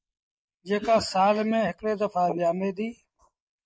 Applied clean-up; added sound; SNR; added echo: neural mask model Resemble Enhance denoiser.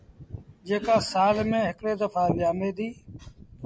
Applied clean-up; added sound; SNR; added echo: none; none; none; none.